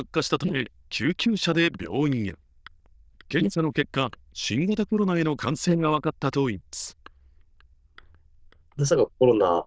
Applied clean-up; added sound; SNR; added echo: neural diffusion model UNIVERSE++.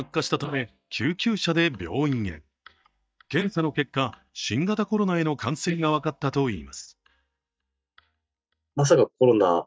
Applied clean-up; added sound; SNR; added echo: neural mask model DeepFilterNet 3.